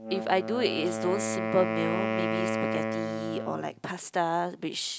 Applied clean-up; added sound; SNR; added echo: none; Wind instrument, woodwind instrument; 1 dB; none.